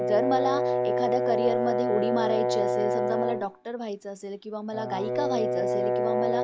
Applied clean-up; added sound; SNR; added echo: none; Brass instrument; -3 dB; none.